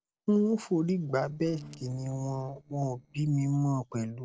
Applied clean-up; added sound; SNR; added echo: neural separator model SepFormer DNS4.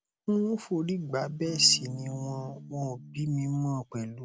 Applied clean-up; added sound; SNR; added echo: none; Electric guitar / Strum; 14 dB; none.